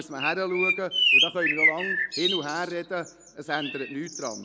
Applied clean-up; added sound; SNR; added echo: none; Bird; -4 dB; none.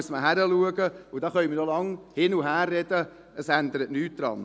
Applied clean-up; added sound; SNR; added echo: none; none; none; none.